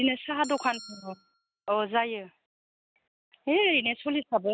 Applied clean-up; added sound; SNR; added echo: neural mask model RNNoise.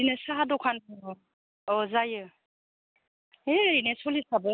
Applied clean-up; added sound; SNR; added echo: none; none; none; none.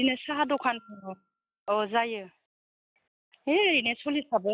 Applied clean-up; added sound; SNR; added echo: classical method log-MMSE.